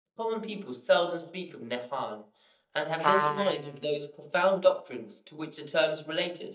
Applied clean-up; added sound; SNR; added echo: neural mask model DeepFilterNet 3.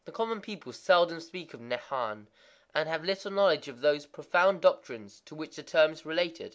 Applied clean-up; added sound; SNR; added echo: none; none; none; none.